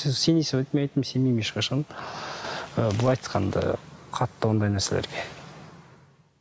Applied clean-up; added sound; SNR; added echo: none; none; none; none.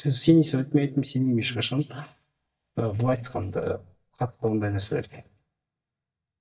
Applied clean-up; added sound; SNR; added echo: neural mask model DeepFilterNet 3.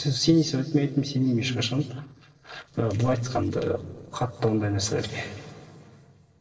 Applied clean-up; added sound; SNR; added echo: neural separator model SepFormer DNS4.